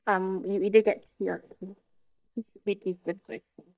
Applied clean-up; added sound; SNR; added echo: neural mask model DeepFilterNet 3.